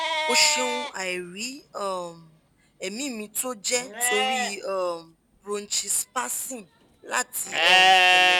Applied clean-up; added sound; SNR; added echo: none; Livestock, farm animals, working animals; -4 dB; none.